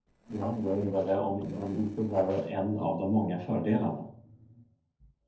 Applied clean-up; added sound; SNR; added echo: neural separator model SepFormer DNS4.